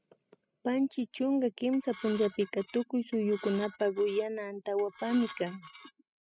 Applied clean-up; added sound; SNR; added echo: classical method spectral subtraction.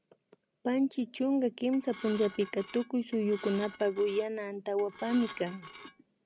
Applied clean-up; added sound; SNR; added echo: none; Dishes, pots, and pans / Glass; 16 dB; none.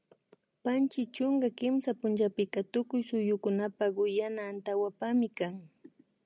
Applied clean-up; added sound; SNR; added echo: none; none; none; none.